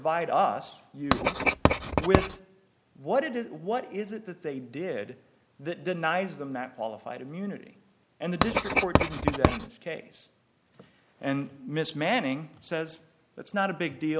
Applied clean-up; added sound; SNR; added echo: none; Writing; -4 dB; none.